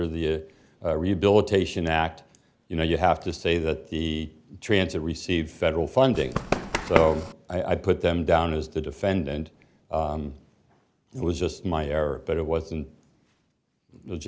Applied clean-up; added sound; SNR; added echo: none; Run; 1 dB; none.